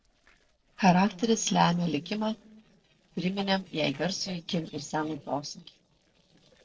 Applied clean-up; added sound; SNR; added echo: neural separator model SepFormer DNS4.